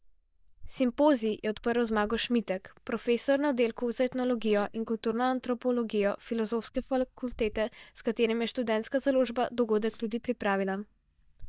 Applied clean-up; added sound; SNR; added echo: neural mask model DeepFilterNet 3.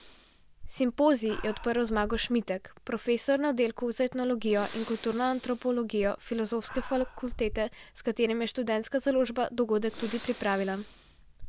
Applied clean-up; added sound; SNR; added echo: none; Breathing; 14 dB; none.